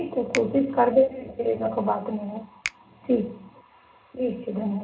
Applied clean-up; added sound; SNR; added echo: none; Finger snapping; 16 dB; reverberation time 0.2 s.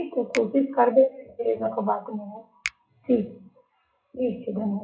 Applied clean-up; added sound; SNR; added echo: classical method WPE with log-MMSE.